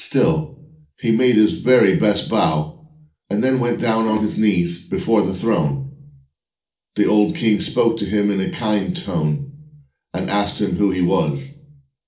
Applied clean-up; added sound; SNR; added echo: neural separator model SepFormer DNS4.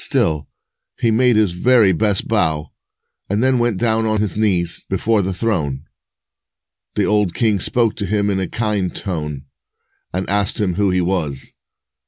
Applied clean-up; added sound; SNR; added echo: none; none; none; none.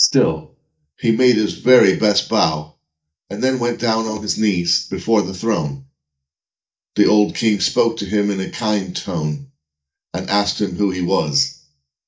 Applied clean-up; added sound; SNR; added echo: neural mask model DeepFilterNet 3.